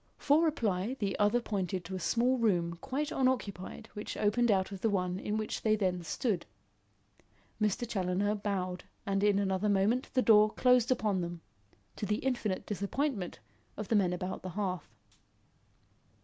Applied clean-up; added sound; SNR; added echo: none; none; none; none.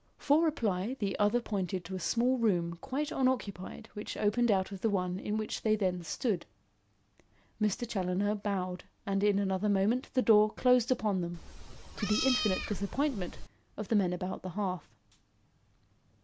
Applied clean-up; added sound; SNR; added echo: none; Meow; 6 dB; none.